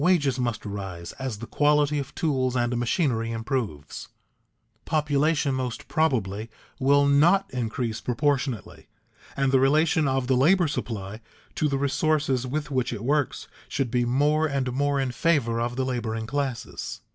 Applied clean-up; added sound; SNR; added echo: none; none; none; none.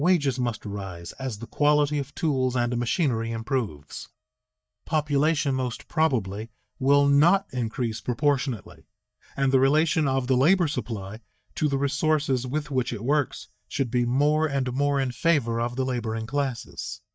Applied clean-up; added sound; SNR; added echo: neural mask model DeepFilterNet 3.